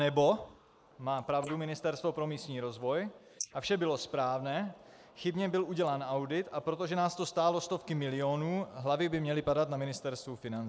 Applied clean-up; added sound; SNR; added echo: neural mask model Resemble Enhance denoiser.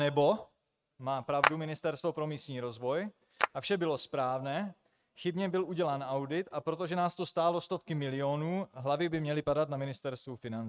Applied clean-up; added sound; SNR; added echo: neural mask model RNNoise.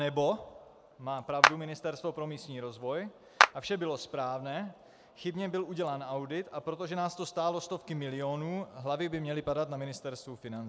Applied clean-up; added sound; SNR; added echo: none; Clapping; -4 dB; none.